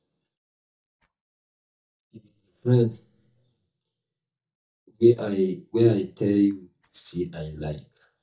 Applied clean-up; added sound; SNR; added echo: neural mask model DeepFilterNet 3.